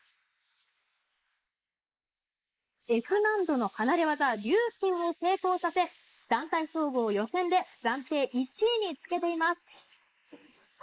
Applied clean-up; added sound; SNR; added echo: neural mask model Resemble Enhance denoiser.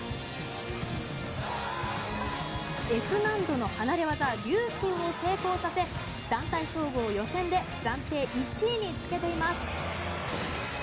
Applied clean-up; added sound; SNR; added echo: none; none; none; none.